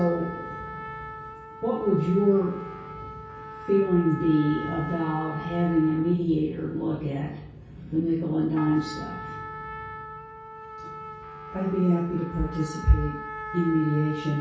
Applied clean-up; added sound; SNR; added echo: none; Trumpet; 13 dB; reverberation time 0.6 s.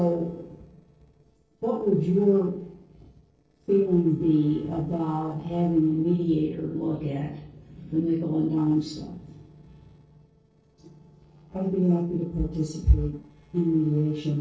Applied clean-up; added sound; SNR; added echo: neural separator model SepFormer DNS4.